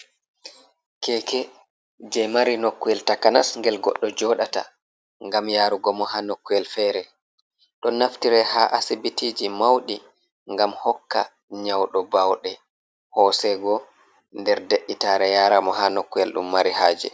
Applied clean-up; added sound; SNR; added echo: none; none; none; none.